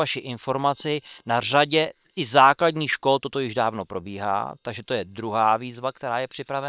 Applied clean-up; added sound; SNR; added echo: neural separator model SepFormer WHAM!.